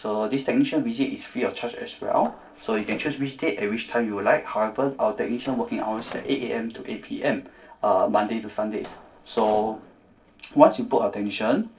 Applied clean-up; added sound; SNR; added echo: neural separator model SepFormer DNS4.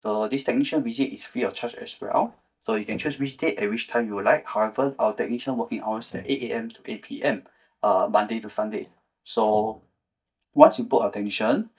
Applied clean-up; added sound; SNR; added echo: neural mask model DeepFilterNet 3.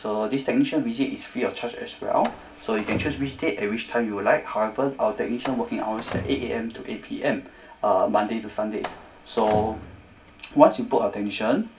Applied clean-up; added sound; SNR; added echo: none; Slam; 14 dB; reverberation time 0.2 s.